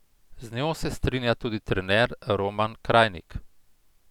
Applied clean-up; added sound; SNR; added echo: none; none; none; none.